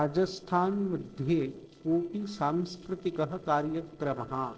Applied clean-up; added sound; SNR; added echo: neural separator model SepFormer DNS4.